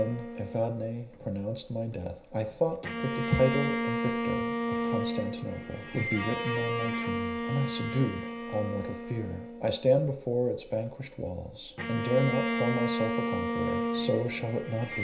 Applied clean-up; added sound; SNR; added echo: none; Bowed string instrument; 2 dB; reverberation time 0.5 s.